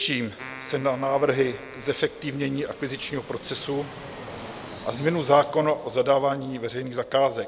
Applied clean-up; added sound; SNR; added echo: none; Keyboard (musical) + Fixed-wing aircraft, airplane; 16 dB; none.